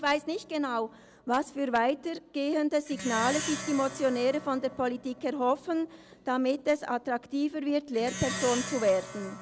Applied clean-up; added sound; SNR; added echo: none; Plucked string instrument; 12 dB; none.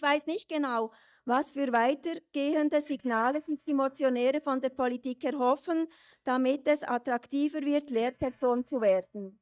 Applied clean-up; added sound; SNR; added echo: neural mask model DeepFilterNet 3.